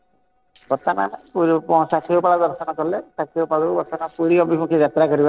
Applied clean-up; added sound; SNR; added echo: neural separator model SepFormer DNS4.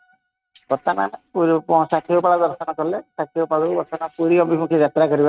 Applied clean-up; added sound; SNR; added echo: neural mask model RNNoise.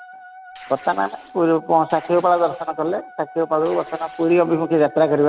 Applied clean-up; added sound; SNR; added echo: none; Wind instrument, woodwind instrument + Tearing; 20 dB; none.